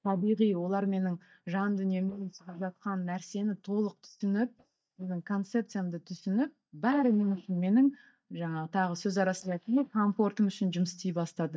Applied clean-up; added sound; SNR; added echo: neural mask model DeepFilterNet 3.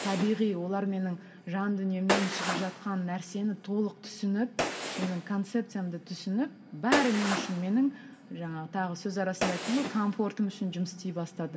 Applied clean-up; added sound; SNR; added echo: none; Gunshot, gunfire; 6 dB; reverberation time 0.3 s.